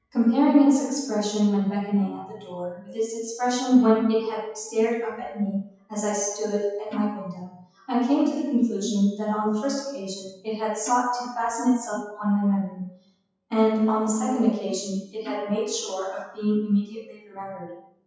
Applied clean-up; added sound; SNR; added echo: classical method WPE with log-MMSE.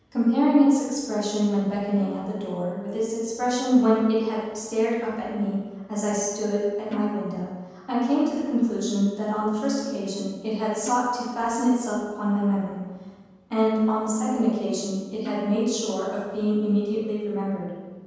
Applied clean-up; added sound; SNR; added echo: none; Snare drum; 17 dB; reverberation time 1.2 s.